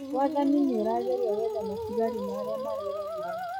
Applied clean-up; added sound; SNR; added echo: classical method log-MMSE.